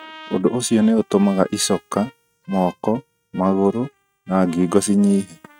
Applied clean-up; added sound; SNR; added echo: neural mask model RNNoise.